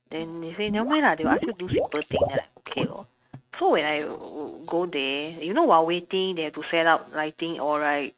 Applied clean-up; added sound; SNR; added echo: neural mask model RNNoise.